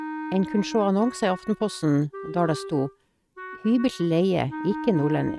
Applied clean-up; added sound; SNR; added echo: neural mask model RNNoise.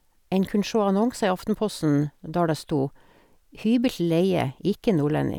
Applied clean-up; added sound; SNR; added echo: none; none; none; none.